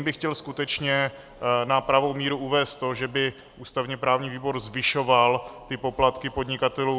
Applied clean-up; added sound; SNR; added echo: none; none; none; none.